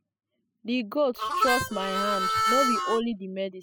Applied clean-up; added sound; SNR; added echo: classical method spectral subtraction.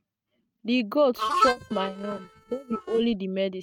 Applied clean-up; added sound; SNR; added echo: neural mask model RNNoise.